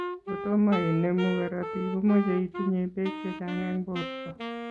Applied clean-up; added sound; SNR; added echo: none; Wind instrument, woodwind instrument; 8 dB; none.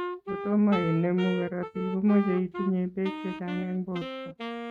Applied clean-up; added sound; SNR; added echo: neural mask model RNNoise.